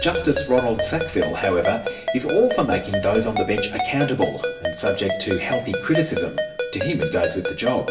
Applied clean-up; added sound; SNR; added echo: none; Ringtone; 4 dB; reverberation time 0.7 s.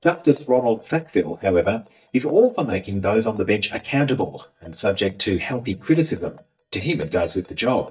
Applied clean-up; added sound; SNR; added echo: neural mask model DeepFilterNet 3.